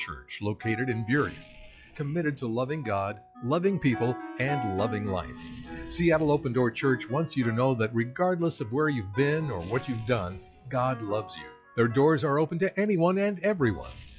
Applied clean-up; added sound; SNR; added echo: classical method log-MMSE.